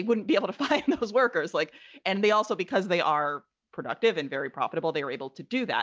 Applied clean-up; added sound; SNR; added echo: none; none; none; none.